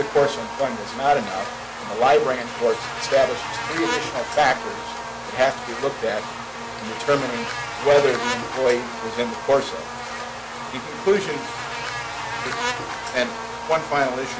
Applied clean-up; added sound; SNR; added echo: none; Buzz; 6 dB; none.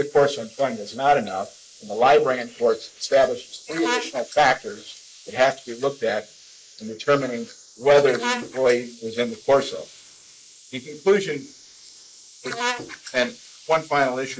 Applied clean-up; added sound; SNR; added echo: neural mask model Resemble Enhance denoiser.